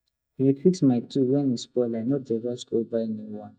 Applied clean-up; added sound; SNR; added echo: neural mask model DeepFilterNet 3.